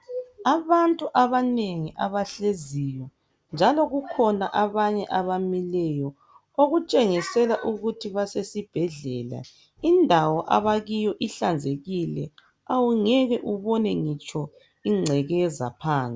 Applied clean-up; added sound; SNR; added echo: none; none; none; none.